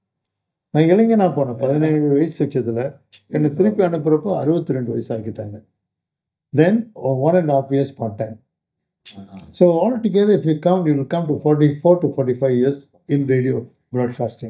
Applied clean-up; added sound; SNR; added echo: neural mask model DeepFilterNet 3.